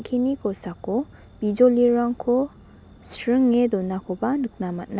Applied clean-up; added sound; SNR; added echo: none; none; none; none.